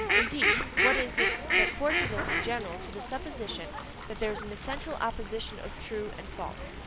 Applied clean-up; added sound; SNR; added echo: none; Fowl; -4 dB; none.